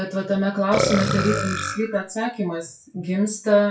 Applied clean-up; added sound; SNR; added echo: classical method WPE with log-MMSE.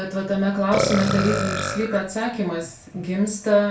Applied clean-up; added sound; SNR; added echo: none; Burping, eructation; 5 dB; reverberation time 0.3 s.